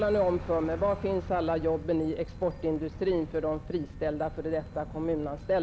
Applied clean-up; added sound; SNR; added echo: none; Fire + Aircraft; 12 dB; none.